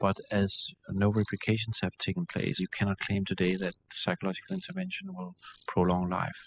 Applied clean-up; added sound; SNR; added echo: classical method spectral subtraction.